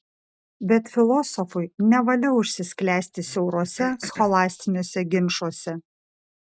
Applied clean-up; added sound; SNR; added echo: neural mask model RNNoise.